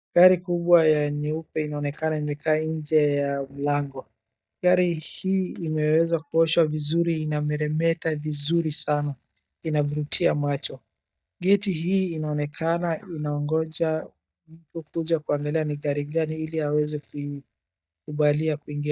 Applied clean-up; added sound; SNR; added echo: neural mask model DeepFilterNet 3.